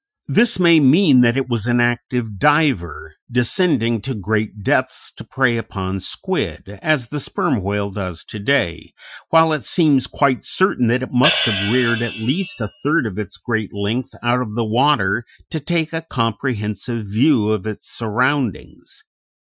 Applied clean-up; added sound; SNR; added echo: classical method Wiener filter.